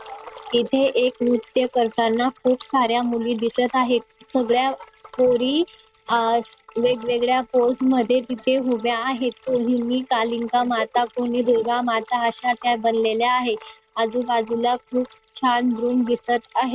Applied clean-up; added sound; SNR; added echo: neural mask model RNNoise.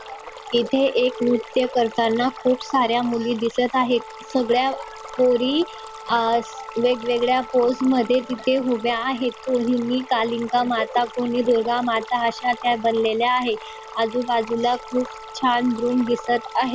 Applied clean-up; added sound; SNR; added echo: none; Stream + Wind instrument, woodwind instrument; 16 dB; none.